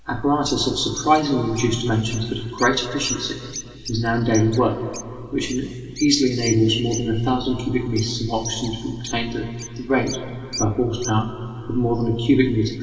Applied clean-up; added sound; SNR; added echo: none; Bird; 15 dB; reverberation time 2.5 s.